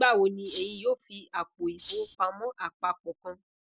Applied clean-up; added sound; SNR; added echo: none; Rattle (instrument); 4 dB; none.